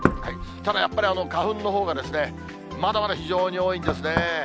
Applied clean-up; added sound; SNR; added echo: none; Knock; 7 dB; none.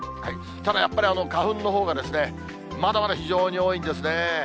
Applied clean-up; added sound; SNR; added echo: none; none; none; none.